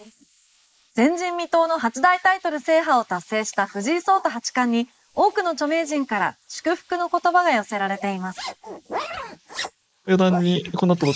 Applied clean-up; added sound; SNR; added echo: neural mask model Resemble Enhance denoiser.